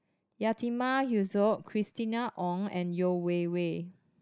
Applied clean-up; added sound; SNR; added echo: neural mask model Resemble Enhance denoiser.